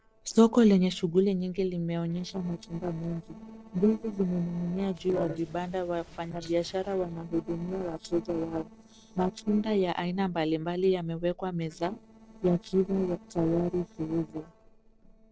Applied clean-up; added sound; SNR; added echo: neural separator model SepFormer DNS4.